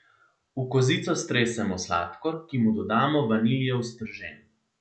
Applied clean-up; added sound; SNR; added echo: none; none; none; none.